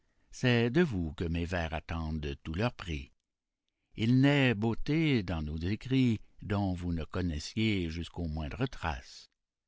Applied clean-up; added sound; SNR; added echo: none; none; none; none.